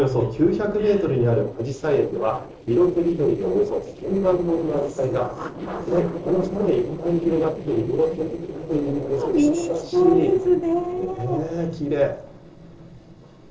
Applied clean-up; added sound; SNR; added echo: neural separator model SepFormer DNS4.